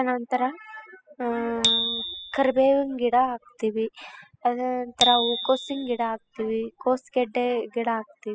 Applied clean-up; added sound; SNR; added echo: classical method spectral subtraction.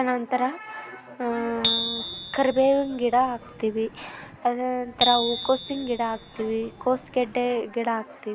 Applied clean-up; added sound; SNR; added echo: none; Bicycle bell; 6 dB; none.